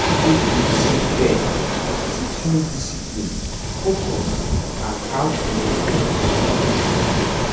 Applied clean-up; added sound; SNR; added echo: none; Waves, surf; -5 dB; reverberation time 0.6 s.